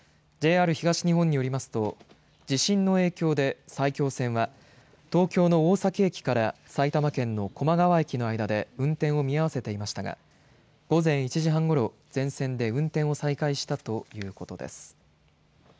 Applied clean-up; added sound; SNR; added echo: none; none; none; none.